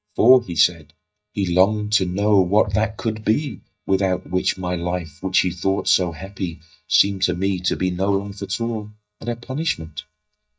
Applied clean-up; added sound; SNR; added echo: neural mask model DeepFilterNet 3.